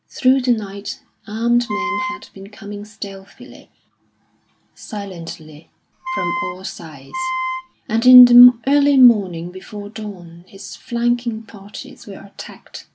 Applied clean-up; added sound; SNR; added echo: none; Wind instrument, woodwind instrument; 5 dB; none.